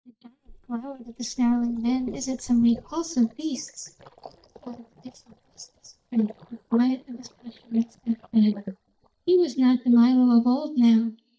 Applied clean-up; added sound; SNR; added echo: neural mask model DeepFilterNet 3.